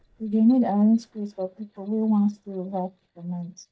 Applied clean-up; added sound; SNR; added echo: neural mask model DeepFilterNet 3.